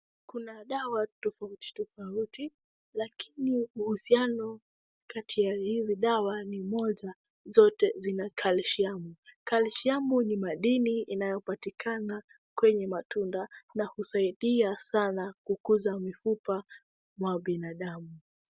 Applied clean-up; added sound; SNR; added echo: none; none; none; none.